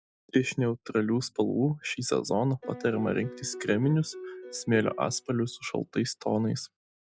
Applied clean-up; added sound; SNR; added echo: classical method log-MMSE.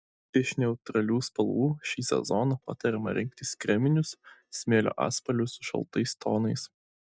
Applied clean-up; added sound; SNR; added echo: neural mask model DeepFilterNet 3.